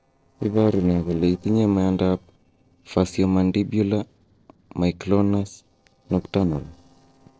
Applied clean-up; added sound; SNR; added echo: neural separator model SepFormer DNS4.